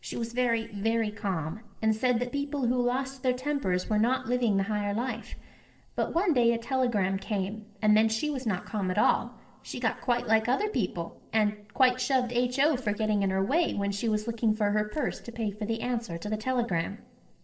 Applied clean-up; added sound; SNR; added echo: neural separator model SepFormer DNS4.